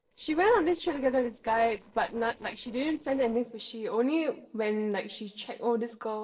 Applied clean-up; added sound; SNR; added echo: neural separator model SepFormer DNS4.